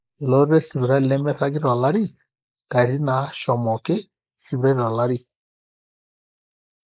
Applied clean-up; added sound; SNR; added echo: neural mask model Resemble Enhance denoiser.